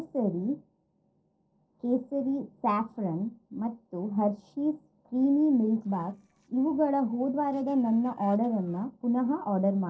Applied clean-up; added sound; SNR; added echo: neural separator model SepFormer DNS4.